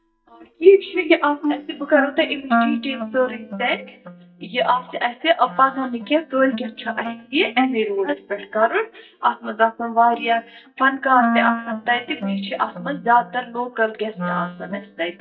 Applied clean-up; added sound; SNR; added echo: neural mask model DeepFilterNet 3.